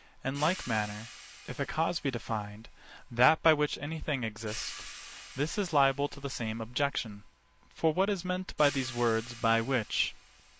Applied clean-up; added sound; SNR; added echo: none; Hi-hat; 17 dB; none.